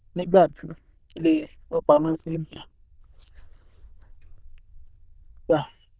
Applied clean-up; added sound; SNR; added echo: neural diffusion model UNIVERSE++.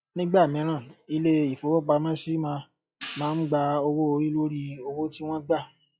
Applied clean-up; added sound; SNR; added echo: classical method log-MMSE.